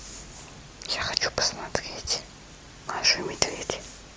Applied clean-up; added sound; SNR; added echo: none; none; none; none.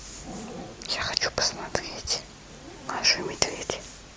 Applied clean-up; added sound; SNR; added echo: none; Zipper (clothing); 16 dB; none.